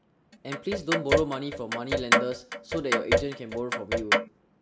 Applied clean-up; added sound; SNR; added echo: none; Clock; -5 dB; none.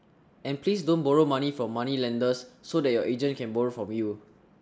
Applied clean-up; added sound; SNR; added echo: none; none; none; none.